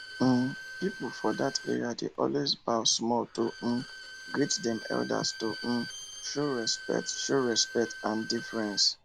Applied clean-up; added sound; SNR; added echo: none; Bowed string instrument; 13 dB; none.